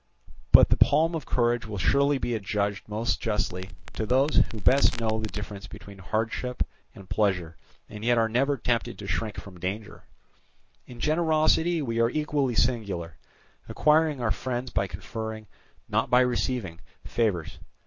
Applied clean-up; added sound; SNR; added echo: none; Crackle; 3 dB; none.